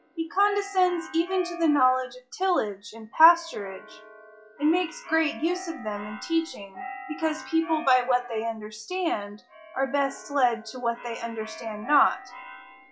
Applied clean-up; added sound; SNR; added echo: classical method log-MMSE.